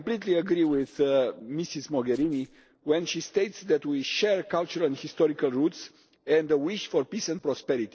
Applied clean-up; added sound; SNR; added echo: neural separator model SepFormer DNS4.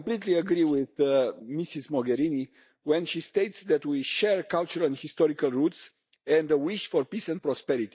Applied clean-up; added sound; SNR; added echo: neural mask model DeepFilterNet 3.